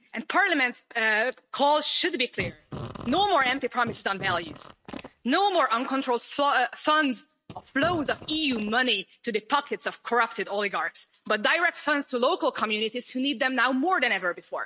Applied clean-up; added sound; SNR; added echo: neural mask model RNNoise.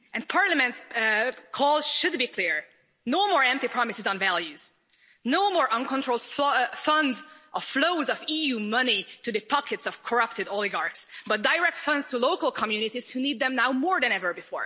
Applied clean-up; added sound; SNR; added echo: none; none; none; none.